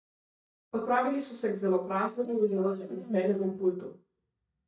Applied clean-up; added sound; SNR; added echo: neural mask model DeepFilterNet 3.